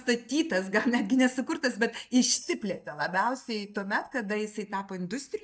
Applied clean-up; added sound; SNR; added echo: neural mask model DeepFilterNet 3.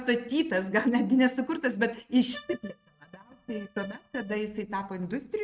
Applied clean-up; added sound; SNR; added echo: neural mask model RNNoise.